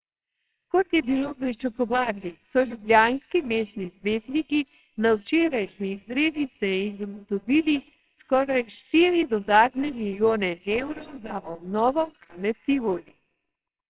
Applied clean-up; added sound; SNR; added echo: neural separator model SepFormer WHAMR!.